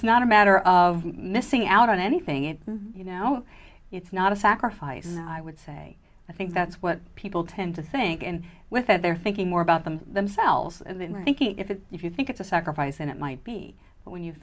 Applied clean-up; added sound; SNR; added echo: none; none; none; none.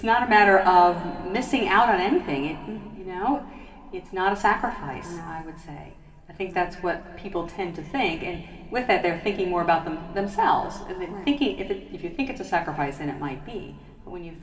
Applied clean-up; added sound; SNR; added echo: none; none; none; reverberation time 2.3 s.